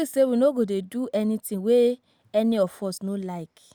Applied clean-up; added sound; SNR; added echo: none; none; none; none.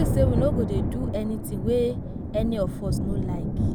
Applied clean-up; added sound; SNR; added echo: none; Thunder; -3 dB; none.